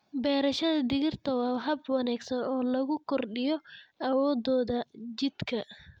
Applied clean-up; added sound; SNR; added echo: none; none; none; none.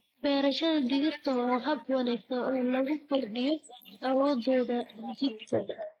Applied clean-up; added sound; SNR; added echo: neural mask model Resemble Enhance denoiser.